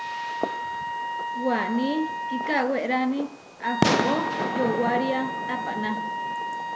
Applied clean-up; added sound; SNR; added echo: none; Fireworks + Wind instrument, woodwind instrument; 0 dB; none.